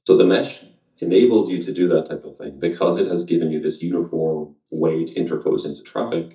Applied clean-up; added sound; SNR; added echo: neural mask model DeepFilterNet 3.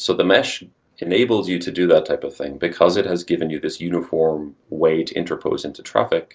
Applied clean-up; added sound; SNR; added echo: none; none; none; none.